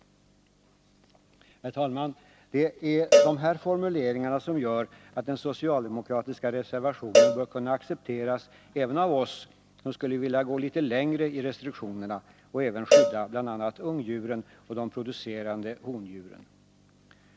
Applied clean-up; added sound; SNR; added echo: none; Cowbell; -4 dB; none.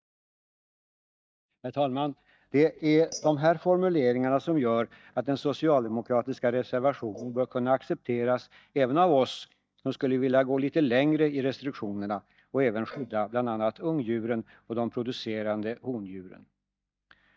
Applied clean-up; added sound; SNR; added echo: neural mask model DeepFilterNet 3.